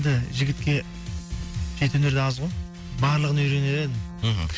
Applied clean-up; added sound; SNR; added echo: none; Bowed string instrument; 16 dB; none.